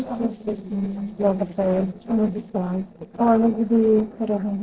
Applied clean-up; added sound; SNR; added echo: neural separator model SepFormer DNS4.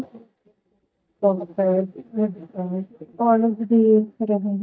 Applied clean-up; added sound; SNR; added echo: neural mask model DeepFilterNet 3.